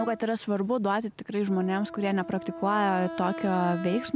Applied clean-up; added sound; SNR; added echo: none; Wind instrument, woodwind instrument; 12 dB; none.